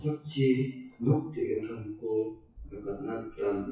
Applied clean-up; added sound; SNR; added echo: classical method WPE with log-MMSE.